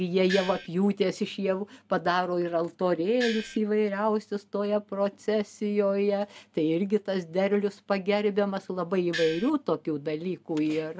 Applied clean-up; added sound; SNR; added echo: none; Gong; 8 dB; none.